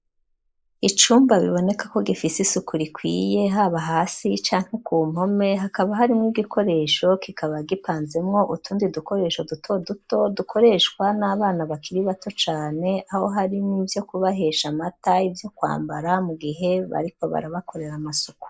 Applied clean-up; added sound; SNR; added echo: neural mask model Resemble Enhance denoiser.